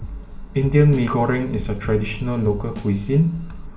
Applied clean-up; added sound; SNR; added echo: none; Drum kit; 16 dB; reverberation time 0.4 s.